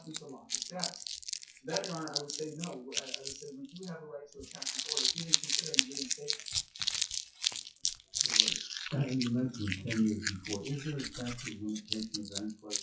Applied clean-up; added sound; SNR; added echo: classical method WPE with log-MMSE.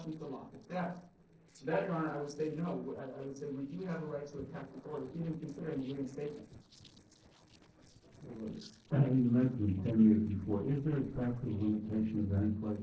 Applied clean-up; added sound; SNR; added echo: neural separator model SepFormer DNS4.